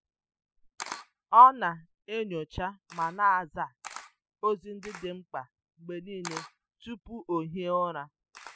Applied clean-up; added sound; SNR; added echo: classical method spectral subtraction.